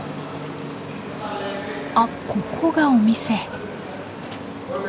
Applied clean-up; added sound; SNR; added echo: none; none; none; none.